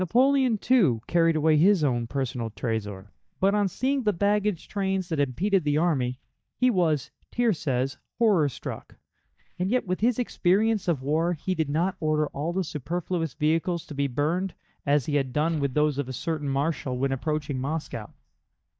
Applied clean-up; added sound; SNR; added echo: neural mask model DeepFilterNet 3.